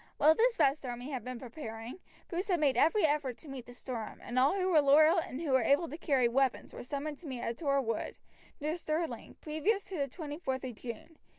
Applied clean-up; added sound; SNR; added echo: none; none; none; none.